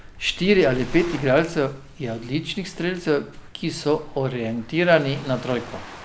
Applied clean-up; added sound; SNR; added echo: none; Waves, surf; 15 dB; none.